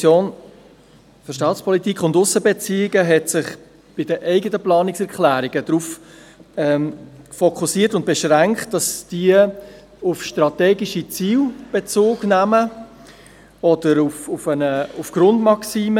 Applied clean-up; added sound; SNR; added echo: none; none; none; none.